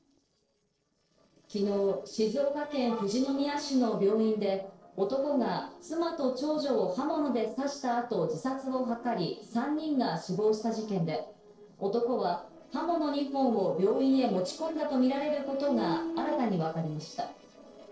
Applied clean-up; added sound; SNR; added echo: neural separator model SepFormer DNS4.